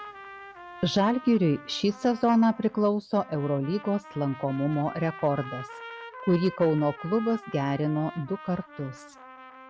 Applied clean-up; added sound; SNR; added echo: none; Trumpet; 17 dB; none.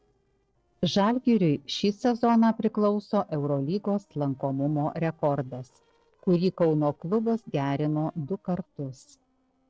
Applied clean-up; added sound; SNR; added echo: neural separator model SepFormer DNS4.